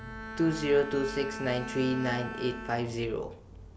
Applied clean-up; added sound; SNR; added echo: none; Bowed string instrument; 10 dB; none.